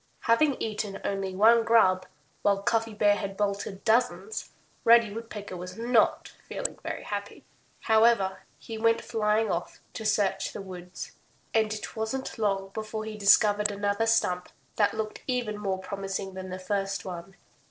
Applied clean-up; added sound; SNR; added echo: neural separator model SepFormer DNS4.